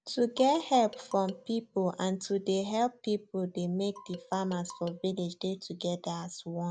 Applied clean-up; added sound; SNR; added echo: none; Marimba, xylophone; 19 dB; none.